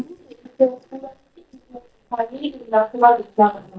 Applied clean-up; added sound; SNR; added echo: neural mask model DeepFilterNet 3.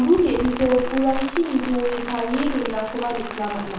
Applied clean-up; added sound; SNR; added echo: none; Rain; 8 dB; reverberation time 0.7 s.